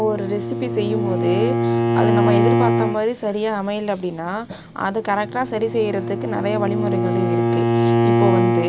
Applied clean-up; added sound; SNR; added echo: none; Bowed string instrument; -3 dB; none.